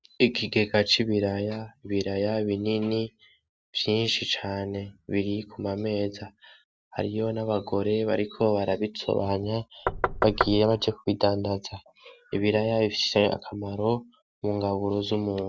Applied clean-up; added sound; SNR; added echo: none; Knock; 2 dB; none.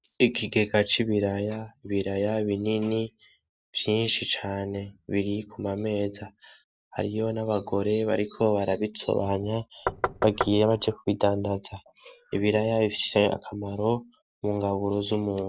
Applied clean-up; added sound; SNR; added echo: neural separator model SepFormer DNS4.